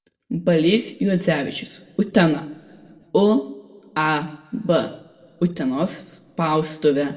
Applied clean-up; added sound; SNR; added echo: none; none; none; reverberation time 1.3 s.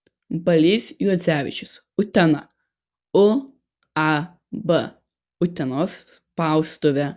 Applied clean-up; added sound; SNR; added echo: none; none; none; none.